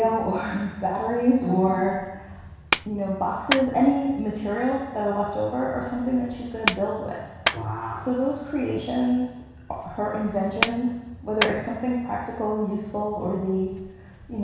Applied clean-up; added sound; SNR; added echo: none; Clapping; 9 dB; reverberation time 1.1 s.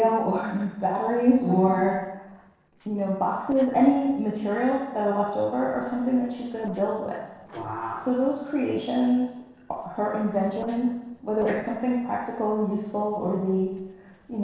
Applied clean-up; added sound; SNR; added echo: neural separator model SepFormer DNS4.